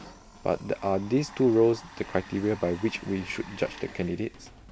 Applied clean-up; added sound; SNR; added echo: none; Drum kit + Domestic sounds, home sounds; 18 dB; none.